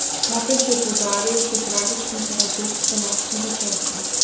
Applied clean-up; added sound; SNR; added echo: none; Bathtub (filling or washing); -5 dB; reverberation time 1.0 s.